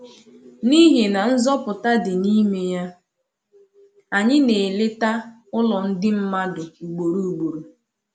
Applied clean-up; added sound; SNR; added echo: none; none; none; none.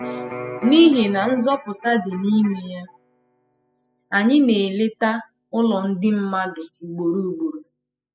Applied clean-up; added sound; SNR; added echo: classical method spectral subtraction.